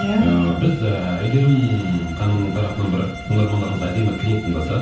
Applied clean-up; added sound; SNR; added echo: none; Bowed string instrument; 15 dB; reverberation time 0.7 s.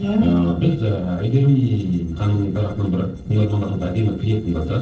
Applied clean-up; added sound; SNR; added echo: neural separator model SepFormer DNS4.